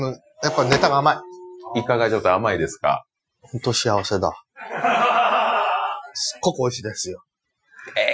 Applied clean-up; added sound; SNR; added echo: classical method Wiener filter.